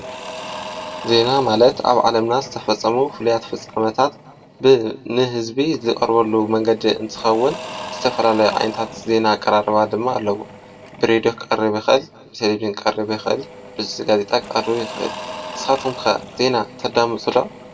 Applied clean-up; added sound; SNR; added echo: none; Engine / Drill / Mechanisms; 16 dB; reverberation time 1.2 s.